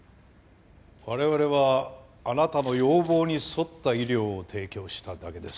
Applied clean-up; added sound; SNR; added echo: none; none; none; none.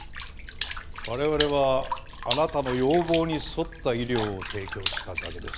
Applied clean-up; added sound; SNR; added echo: none; Water / Splash, splatter; 5 dB; none.